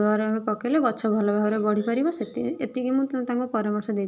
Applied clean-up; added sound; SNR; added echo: none; none; none; none.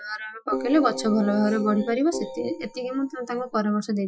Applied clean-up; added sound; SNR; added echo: classical method Wiener filter.